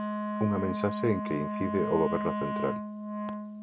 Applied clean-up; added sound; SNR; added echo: none; Wind instrument, woodwind instrument; 1 dB; none.